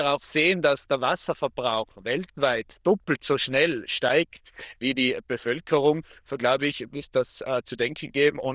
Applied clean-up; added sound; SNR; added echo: neural diffusion model UNIVERSE++.